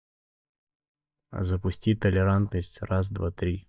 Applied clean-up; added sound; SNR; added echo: neural mask model DeepFilterNet 3.